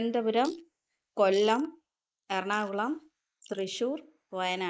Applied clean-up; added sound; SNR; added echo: neural mask model Resemble Enhance denoiser.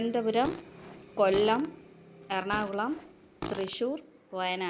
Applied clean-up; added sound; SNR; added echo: none; Fart; 13 dB; none.